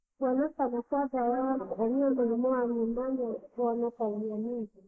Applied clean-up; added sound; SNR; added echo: neural mask model Resemble Enhance denoiser.